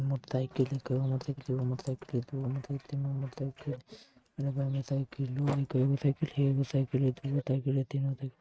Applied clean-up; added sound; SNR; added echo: neural mask model RNNoise.